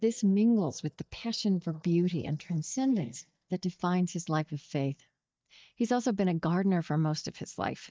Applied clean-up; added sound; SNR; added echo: neural mask model DeepFilterNet 3.